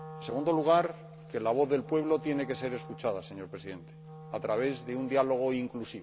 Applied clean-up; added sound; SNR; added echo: none; Wind instrument, woodwind instrument; 15 dB; none.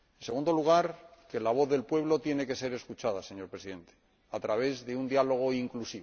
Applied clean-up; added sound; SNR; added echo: none; none; none; none.